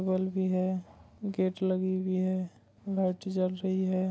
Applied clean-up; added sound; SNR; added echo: none; none; none; none.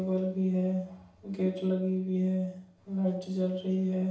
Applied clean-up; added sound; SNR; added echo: none; none; none; reverberation time 0.5 s.